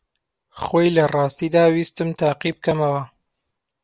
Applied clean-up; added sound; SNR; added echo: none; none; none; none.